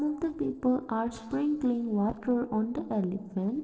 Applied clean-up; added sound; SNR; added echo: neural separator model SepFormer DNS4.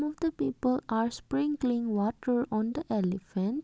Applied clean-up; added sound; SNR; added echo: none; none; none; none.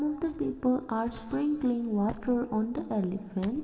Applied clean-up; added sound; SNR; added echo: none; Walk, footsteps; 19 dB; reverberation time 2.5 s.